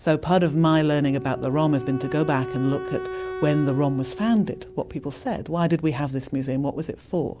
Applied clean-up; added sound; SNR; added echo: none; Wind instrument, woodwind instrument; 12 dB; none.